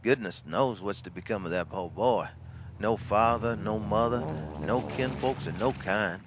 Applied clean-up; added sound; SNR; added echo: none; Aircraft; 10 dB; none.